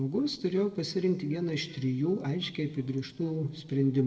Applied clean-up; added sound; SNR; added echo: neural separator model SepFormer DNS4.